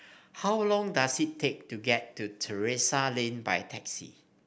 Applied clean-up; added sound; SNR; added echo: none; none; none; none.